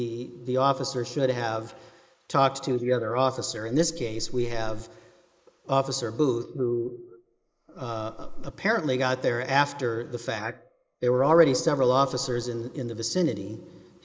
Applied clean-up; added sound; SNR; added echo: neural mask model Resemble Enhance denoiser.